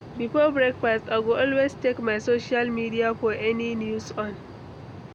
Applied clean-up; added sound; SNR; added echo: none; Boat, Water vehicle; 15 dB; none.